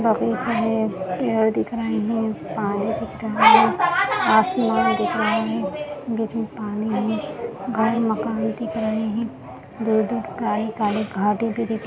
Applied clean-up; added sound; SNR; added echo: none; none; none; none.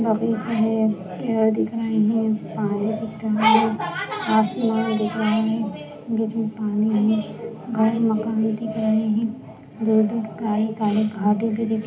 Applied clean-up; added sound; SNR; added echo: none; none; none; reverberation time 0.4 s.